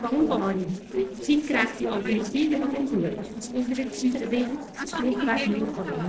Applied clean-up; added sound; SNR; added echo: neural separator model SepFormer DNS4.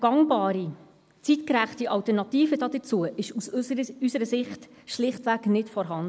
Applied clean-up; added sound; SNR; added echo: none; none; none; none.